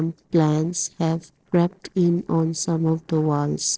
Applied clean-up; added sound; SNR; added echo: neural separator model SepFormer DNS4.